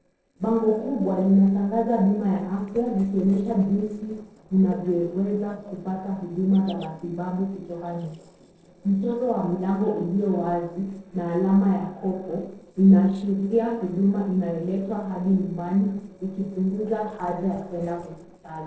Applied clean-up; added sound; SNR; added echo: neural separator model SepFormer DNS4.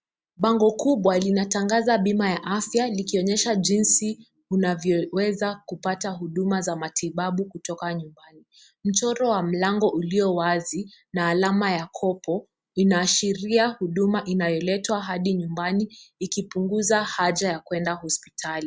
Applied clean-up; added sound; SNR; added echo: none; none; none; none.